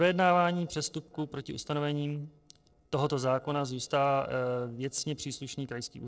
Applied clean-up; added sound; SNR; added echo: neural separator model SepFormer DNS4.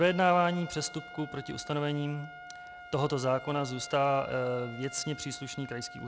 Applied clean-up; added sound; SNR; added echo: none; Trumpet; 15 dB; none.